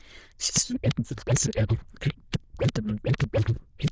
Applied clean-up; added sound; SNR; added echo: neural diffusion model UNIVERSE++.